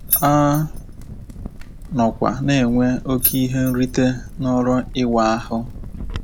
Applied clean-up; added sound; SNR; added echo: none; Crackle + Keys jangling; 8 dB; none.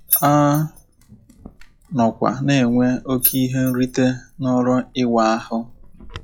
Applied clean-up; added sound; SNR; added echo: classical method log-MMSE.